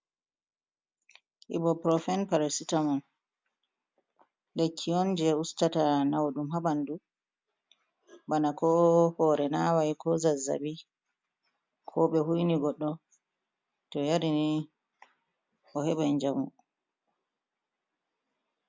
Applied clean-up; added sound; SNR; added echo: none; none; none; none.